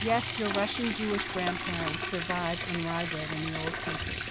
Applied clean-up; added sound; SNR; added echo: none; Liquid; 1 dB; none.